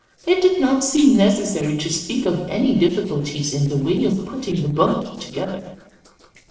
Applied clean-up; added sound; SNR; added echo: neural separator model SepFormer DNS4.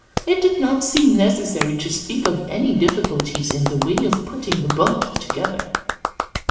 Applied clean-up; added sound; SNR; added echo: none; Clapping; 7 dB; reverberation time 1.0 s.